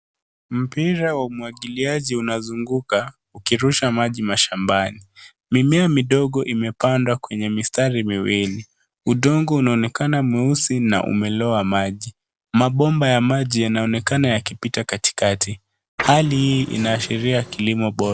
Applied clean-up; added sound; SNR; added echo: none; Printer; 13 dB; none.